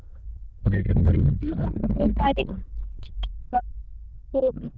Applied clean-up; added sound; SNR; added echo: neural diffusion model UNIVERSE++.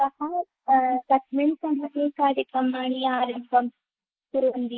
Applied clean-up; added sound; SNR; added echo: neural mask model Resemble Enhance denoiser.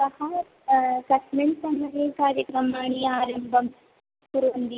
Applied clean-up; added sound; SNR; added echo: none; none; none; none.